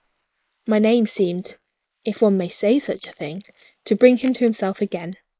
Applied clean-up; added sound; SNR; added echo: neural mask model Resemble Enhance denoiser.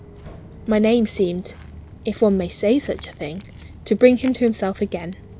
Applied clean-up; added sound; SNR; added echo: none; Walk, footsteps; 18 dB; none.